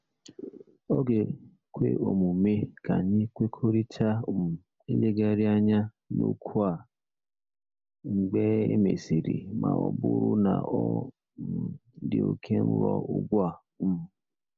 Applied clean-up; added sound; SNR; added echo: none; none; none; none.